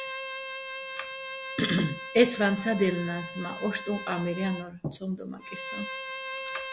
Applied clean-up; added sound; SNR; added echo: none; Bowed string instrument; 8 dB; none.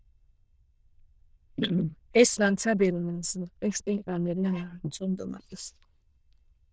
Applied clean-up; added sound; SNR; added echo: neural diffusion model UNIVERSE++.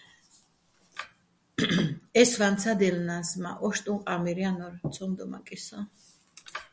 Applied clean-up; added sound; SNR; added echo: none; none; none; none.